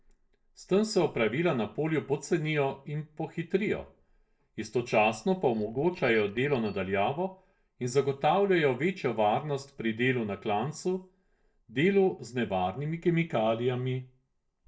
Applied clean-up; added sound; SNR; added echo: neural separator model SepFormer DNS4.